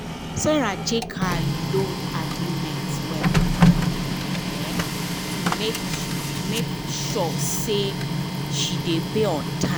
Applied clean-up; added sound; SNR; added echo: none; Printer; -4 dB; none.